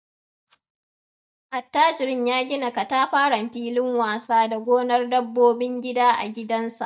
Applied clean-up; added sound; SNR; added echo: neural mask model DeepFilterNet 3.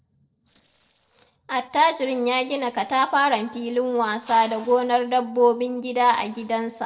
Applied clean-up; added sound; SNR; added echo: neural separator model SepFormer DNS4.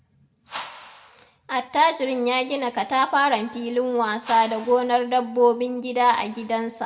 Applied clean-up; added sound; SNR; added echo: none; Whoosh, swoosh, swish; 17 dB; reverberation time 1.3 s.